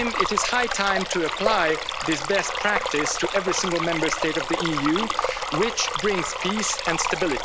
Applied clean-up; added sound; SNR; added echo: none; Stream; 2 dB; none.